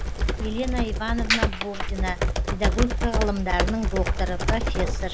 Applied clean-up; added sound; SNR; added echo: none; Computer keyboard; -5 dB; none.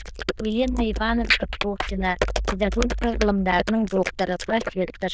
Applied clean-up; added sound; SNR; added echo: neural diffusion model UNIVERSE++.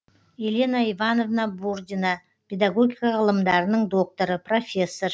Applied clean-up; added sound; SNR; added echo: none; none; none; none.